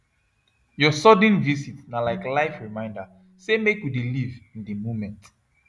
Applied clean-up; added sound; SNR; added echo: none; Bowed string instrument; 20 dB; none.